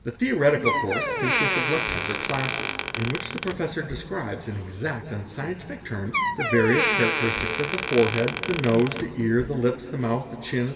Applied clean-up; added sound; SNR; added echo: none; Door; 4 dB; reverberation time 2.5 s.